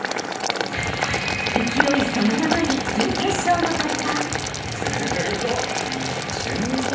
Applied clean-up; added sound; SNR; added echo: none; Boiling; 2 dB; reverberation time 0.8 s.